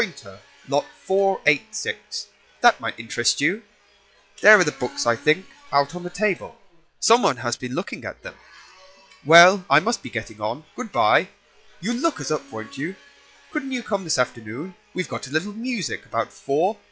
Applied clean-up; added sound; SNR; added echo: classical method log-MMSE.